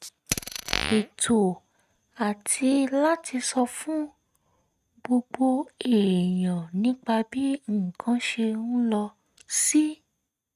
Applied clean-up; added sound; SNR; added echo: neural mask model RNNoise.